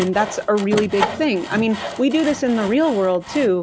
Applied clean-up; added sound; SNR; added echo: none; Sawing; 10 dB; none.